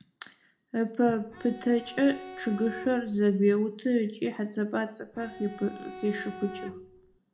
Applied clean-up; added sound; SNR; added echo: none; Bowed string instrument; 15 dB; reverberation time 0.4 s.